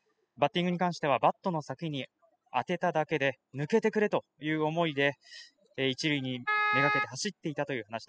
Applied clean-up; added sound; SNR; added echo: classical method spectral subtraction.